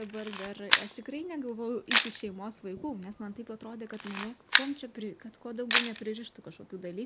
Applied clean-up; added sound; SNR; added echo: none; Camera; -4 dB; none.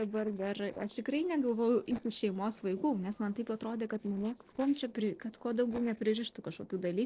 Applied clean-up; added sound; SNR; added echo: neural separator model SepFormer DNS4.